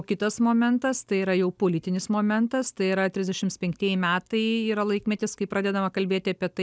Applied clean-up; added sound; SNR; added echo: none; none; none; none.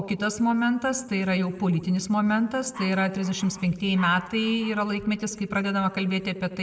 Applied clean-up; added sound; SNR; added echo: none; Dog; 18 dB; reverberation time 1.2 s.